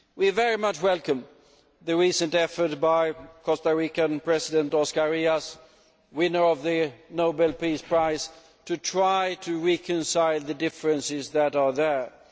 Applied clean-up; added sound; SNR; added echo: none; none; none; none.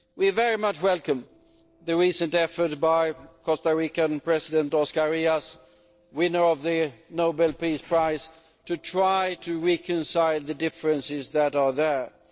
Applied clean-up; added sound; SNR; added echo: neural separator model SepFormer DNS4.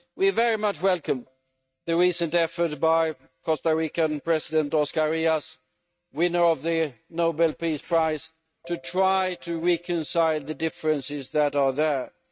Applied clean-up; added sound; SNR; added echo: neural mask model RNNoise.